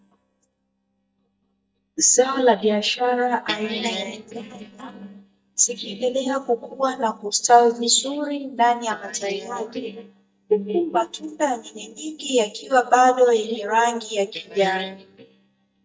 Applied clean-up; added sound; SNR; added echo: neural mask model DeepFilterNet 3.